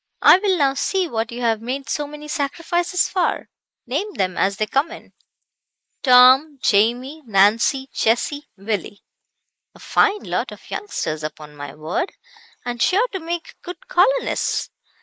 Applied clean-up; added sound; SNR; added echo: neural mask model Resemble Enhance denoiser.